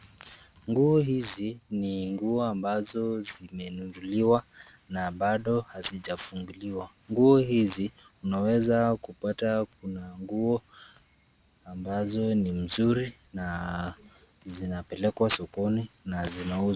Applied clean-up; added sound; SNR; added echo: none; none; none; none.